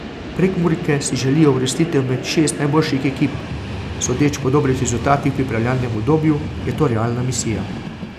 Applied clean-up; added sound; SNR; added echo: none; Train; 9 dB; none.